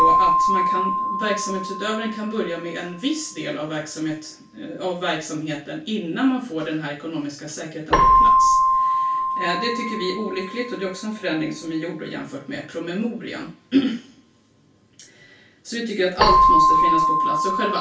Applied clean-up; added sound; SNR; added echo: none; Keyboard (musical); -4 dB; reverberation time 0.2 s.